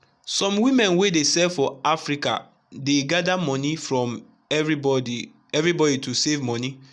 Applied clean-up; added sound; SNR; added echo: none; none; none; none.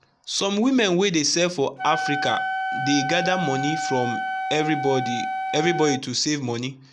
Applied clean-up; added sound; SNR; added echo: none; Wind instrument, woodwind instrument; 5 dB; none.